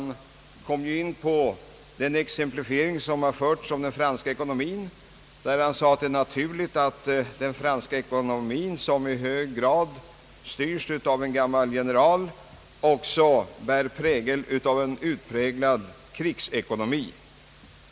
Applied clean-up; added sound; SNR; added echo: none; none; none; none.